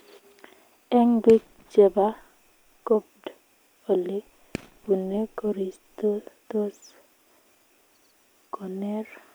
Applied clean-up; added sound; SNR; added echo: none; Fireworks; 19 dB; none.